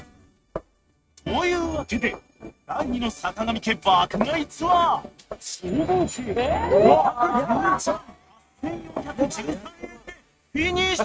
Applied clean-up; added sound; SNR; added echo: neural mask model RNNoise.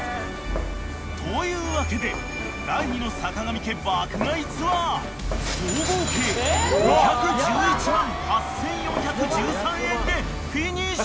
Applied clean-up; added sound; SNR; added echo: none; Walk, footsteps; 7 dB; none.